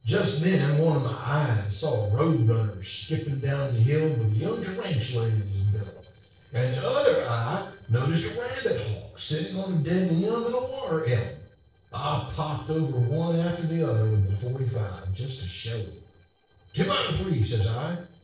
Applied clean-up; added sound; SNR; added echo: neural separator model SepFormer DNS4.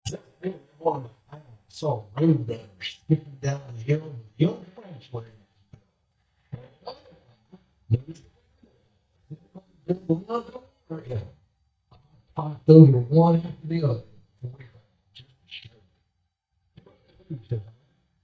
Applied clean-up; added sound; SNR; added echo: neural mask model DeepFilterNet 3.